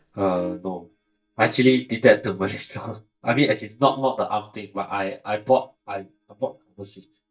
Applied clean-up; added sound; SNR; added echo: neural mask model DeepFilterNet 3.